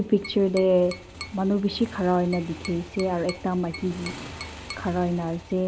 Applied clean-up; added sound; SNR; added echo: none; Tap + Motorcycle; 14 dB; none.